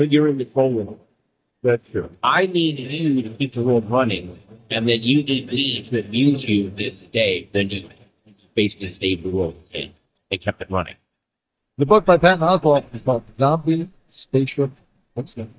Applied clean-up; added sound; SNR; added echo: neural mask model DeepFilterNet 3.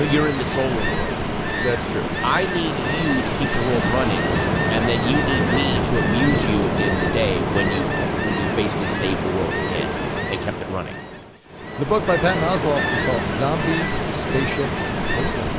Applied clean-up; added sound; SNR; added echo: none; Ocean; -2 dB; none.